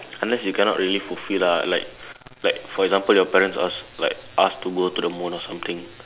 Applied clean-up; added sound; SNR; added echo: none; none; none; none.